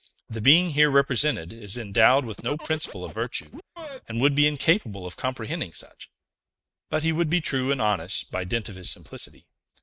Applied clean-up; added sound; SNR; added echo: neural mask model RNNoise.